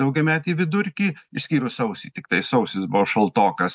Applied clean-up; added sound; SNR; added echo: none; none; none; none.